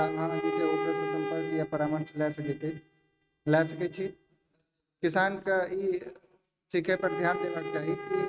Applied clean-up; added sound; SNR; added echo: neural mask model RNNoise.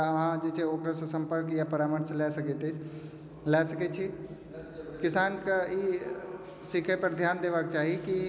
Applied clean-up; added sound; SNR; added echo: none; none; none; none.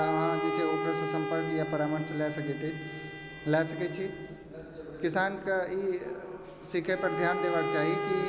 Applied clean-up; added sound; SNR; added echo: none; Bowed string instrument; 5 dB; none.